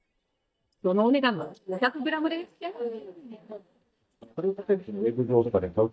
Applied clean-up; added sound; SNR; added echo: neural mask model DeepFilterNet 3.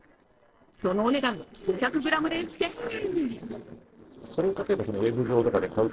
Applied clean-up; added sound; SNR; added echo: neural separator model SepFormer DNS4.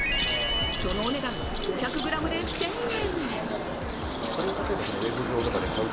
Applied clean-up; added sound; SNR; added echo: none; Bird; 1 dB; reverberation time 1.2 s.